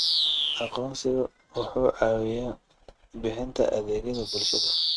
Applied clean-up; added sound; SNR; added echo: neural mask model RNNoise.